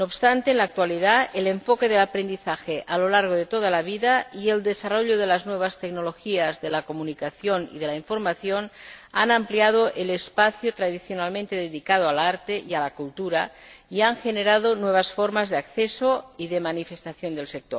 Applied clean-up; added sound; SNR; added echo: none; none; none; none.